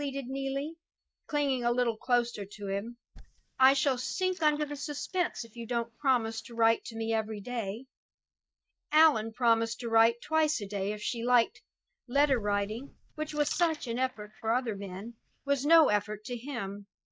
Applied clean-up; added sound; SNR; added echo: neural mask model DeepFilterNet 3.